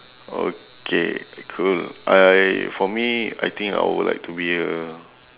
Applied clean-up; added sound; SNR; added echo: none; none; none; none.